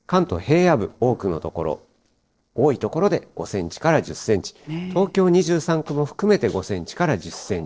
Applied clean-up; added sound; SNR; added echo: neural separator model SepFormer DNS4.